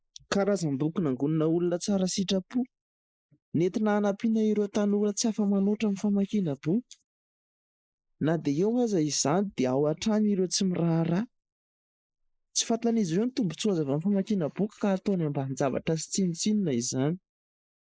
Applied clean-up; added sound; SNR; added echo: neural mask model Resemble Enhance denoiser.